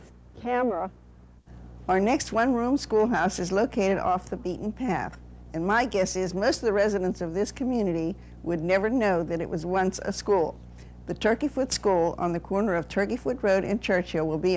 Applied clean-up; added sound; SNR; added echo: none; none; none; none.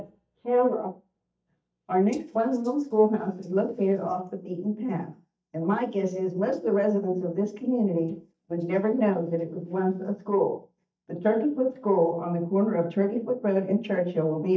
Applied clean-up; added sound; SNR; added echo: neural mask model DeepFilterNet 3.